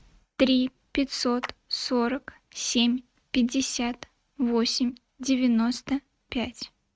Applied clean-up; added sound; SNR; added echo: neural mask model RNNoise.